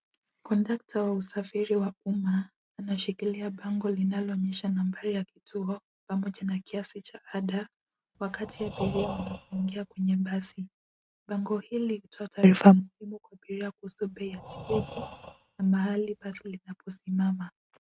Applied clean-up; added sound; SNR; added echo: neural mask model RNNoise.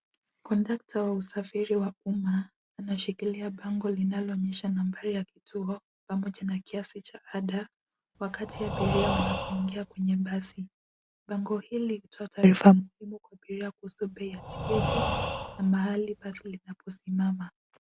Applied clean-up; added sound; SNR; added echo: none; Breathing; 4 dB; none.